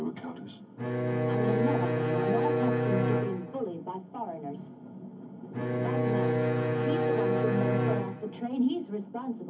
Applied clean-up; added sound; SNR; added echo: none; Bowed string instrument; -5 dB; reverberation time 0.3 s.